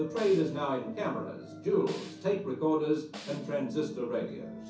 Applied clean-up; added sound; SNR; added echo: none; Snare drum; 19 dB; reverberation time 0.6 s.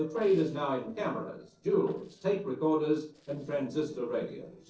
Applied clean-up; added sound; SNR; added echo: neural separator model SepFormer DNS4.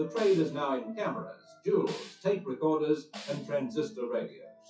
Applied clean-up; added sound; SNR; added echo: classical method WPE with log-MMSE.